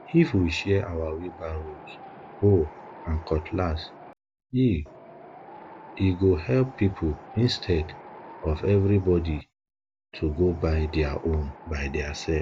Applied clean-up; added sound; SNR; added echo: none; Wind; 19 dB; none.